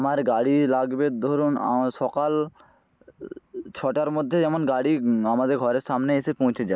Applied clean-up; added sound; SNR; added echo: none; none; none; none.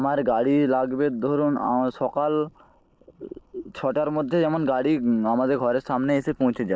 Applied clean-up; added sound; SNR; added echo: neural mask model Resemble Enhance denoiser.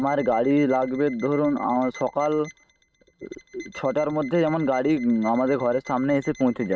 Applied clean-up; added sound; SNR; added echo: neural mask model RNNoise.